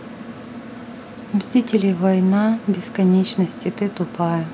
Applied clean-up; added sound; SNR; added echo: none; none; none; none.